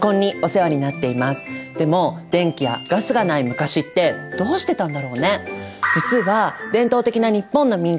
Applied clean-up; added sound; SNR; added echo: none; none; none; none.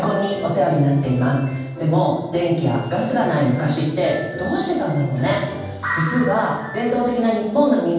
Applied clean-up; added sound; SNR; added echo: none; none; none; reverberation time 1.2 s.